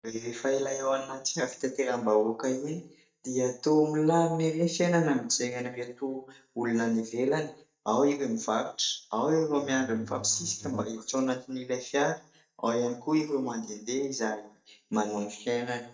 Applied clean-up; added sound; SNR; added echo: neural mask model DeepFilterNet 3.